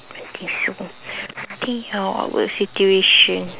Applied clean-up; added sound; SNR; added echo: none; none; none; none.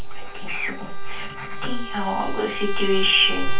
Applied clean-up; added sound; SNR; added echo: none; Trumpet; 14 dB; reverberation time 0.2 s.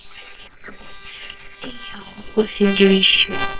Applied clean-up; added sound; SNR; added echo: neural separator model SepFormer WHAMR!.